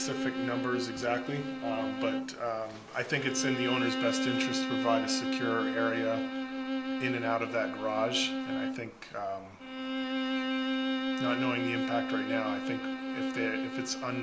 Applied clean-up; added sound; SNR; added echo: none; Bowed string instrument; -1 dB; none.